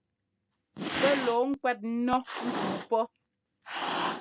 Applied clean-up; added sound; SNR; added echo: none; Cat; 5 dB; none.